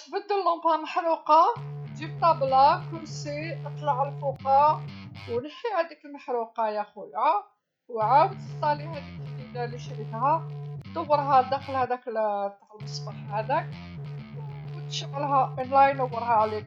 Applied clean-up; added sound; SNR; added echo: none; Guitar; 11 dB; none.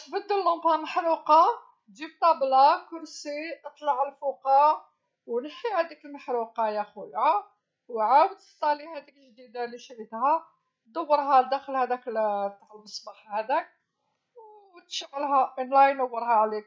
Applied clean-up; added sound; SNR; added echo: none; none; none; none.